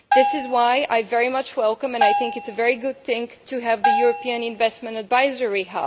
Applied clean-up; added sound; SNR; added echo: none; Bell; 4 dB; none.